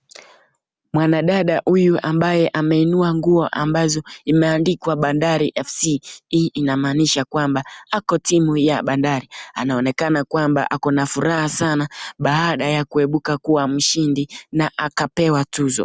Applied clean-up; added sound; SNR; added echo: none; none; none; none.